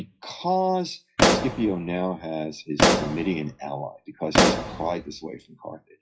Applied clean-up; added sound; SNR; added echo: classical method WPE with log-MMSE.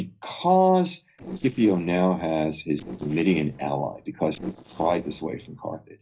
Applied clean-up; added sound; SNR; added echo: neural separator model SepFormer DNS4.